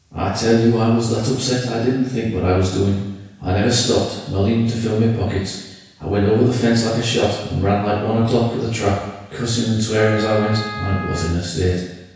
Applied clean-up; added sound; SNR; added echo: none; Wind instrument, woodwind instrument; 14 dB; reverberation time 1.1 s.